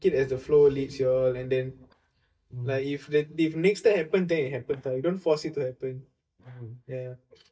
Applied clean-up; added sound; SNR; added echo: neural mask model DeepFilterNet 3.